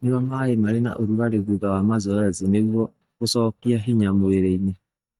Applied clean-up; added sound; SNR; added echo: neural mask model DeepFilterNet 3.